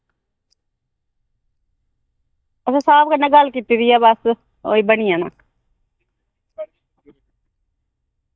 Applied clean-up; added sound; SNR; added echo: neural mask model DeepFilterNet 3.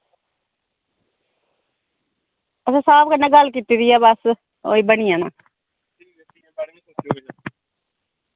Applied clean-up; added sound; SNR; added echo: none; none; none; none.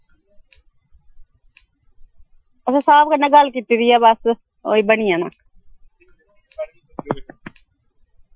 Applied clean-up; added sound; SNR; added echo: classical method Wiener filter.